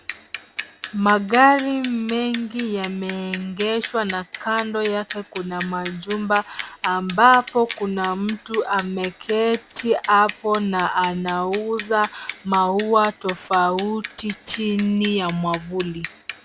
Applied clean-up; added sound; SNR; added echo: none; Bicycle; 14 dB; none.